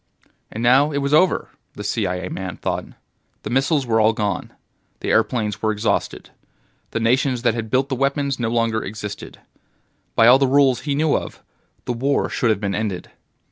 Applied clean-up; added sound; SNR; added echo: none; none; none; none.